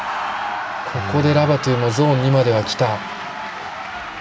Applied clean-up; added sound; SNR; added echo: none; none; none; none.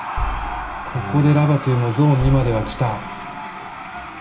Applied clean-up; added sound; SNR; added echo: none; Boom; 11 dB; reverberation time 0.4 s.